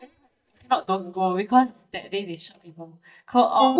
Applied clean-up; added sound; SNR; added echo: neural mask model DeepFilterNet 3.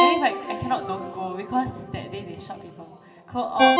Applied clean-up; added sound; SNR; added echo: none; Ringtone; -3 dB; reverberation time 2.7 s.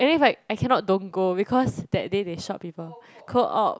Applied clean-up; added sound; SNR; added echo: none; none; none; none.